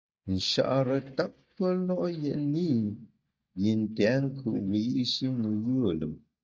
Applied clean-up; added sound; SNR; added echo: neural mask model DeepFilterNet 3.